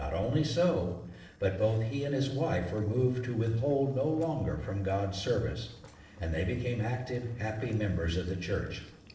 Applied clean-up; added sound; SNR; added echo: neural separator model SepFormer DNS4.